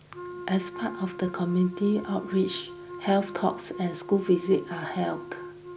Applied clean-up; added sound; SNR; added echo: none; Wind instrument, woodwind instrument; 12 dB; none.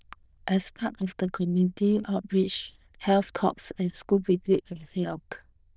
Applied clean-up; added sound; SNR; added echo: neural diffusion model UNIVERSE++.